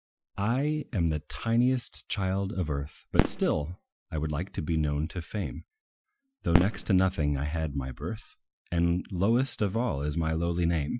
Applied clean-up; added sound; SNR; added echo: classical method Wiener filter.